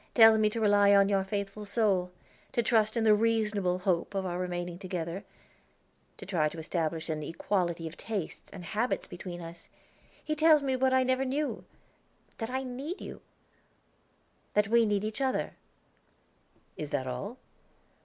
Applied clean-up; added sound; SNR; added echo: none; none; none; none.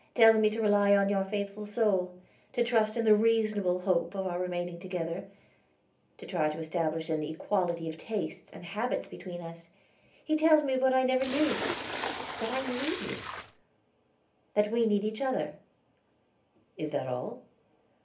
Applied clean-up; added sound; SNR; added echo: none; Splash, splatter; 6 dB; reverberation time 0.3 s.